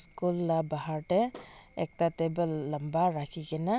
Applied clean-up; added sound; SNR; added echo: none; none; none; none.